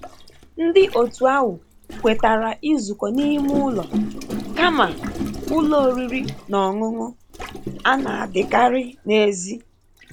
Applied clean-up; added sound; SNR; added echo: none; Gurgling; 10 dB; none.